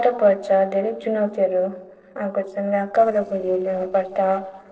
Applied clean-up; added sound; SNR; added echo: neural separator model SepFormer DNS4.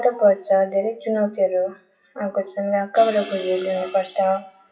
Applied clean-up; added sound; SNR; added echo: classical method WPE with log-MMSE.